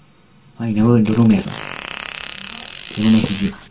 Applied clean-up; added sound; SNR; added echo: none; Fart; 11 dB; reverberation time 0.2 s.